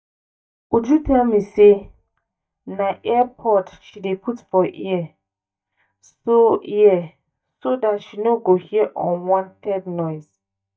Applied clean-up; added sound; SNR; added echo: neural mask model DeepFilterNet 3.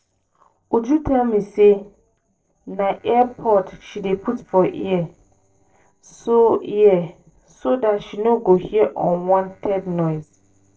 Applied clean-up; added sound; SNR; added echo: neural separator model SepFormer DNS4.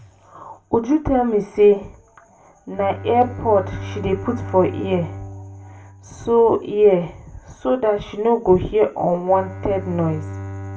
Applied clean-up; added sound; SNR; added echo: none; Bowed string instrument; 14 dB; reverberation time 0.3 s.